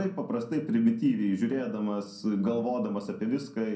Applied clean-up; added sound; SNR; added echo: none; none; none; reverberation time 0.6 s.